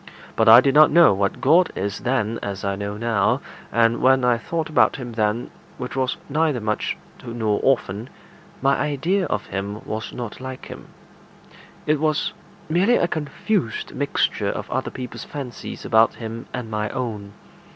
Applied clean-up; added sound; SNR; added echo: none; none; none; none.